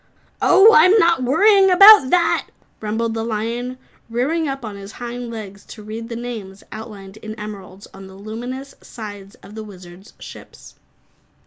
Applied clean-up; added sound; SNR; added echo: none; none; none; none.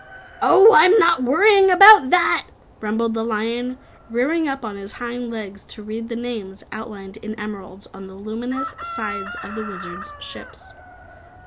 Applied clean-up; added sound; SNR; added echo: none; Chicken, rooster; 17 dB; none.